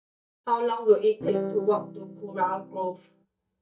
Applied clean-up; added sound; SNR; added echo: neural mask model DeepFilterNet 3.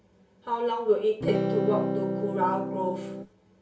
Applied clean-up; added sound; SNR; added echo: none; Electric guitar / Strum; 0 dB; reverberation time 0.3 s.